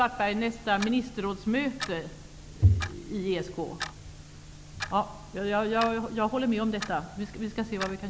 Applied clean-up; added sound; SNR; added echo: none; Clock; 15 dB; none.